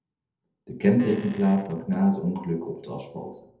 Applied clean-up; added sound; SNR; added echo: neural separator model SepFormer DNS4.